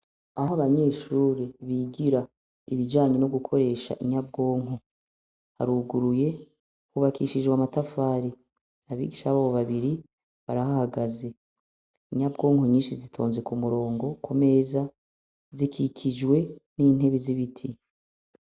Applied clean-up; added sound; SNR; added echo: none; none; none; none.